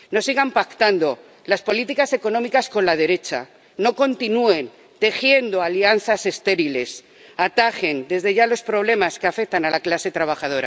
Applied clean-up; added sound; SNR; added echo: none; none; none; none.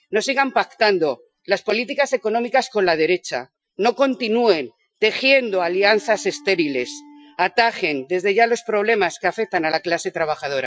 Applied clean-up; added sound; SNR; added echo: classical method Wiener filter.